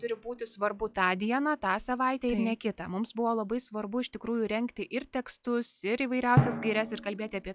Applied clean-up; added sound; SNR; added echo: classical method log-MMSE.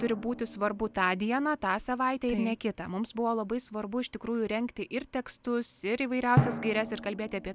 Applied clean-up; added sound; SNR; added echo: none; Drum; 7 dB; none.